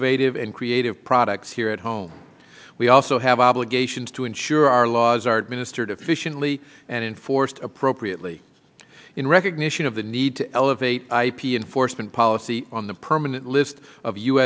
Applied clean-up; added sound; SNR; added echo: none; none; none; none.